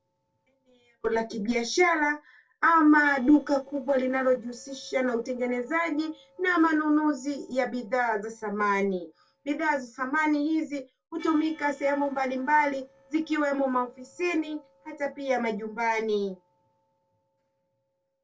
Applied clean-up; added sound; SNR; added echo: neural separator model SepFormer DNS4.